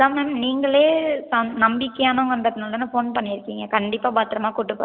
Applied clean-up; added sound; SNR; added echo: none; none; none; none.